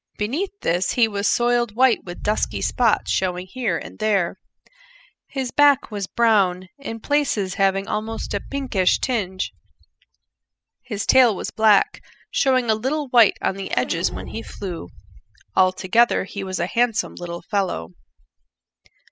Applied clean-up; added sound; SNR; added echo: classical method spectral subtraction.